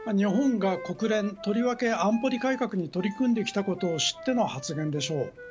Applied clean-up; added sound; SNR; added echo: none; Wind instrument, woodwind instrument; 16 dB; none.